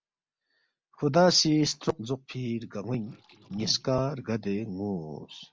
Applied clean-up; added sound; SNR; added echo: none; Liquid; 17 dB; none.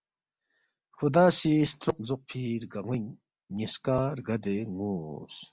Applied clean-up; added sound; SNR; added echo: none; none; none; none.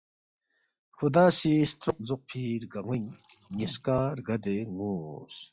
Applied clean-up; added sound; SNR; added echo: classical method log-MMSE.